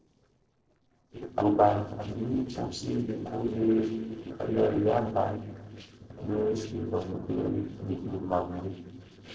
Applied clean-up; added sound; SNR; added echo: neural separator model SepFormer DNS4.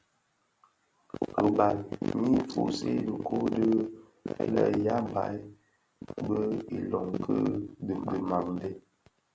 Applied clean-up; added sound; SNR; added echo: none; none; none; none.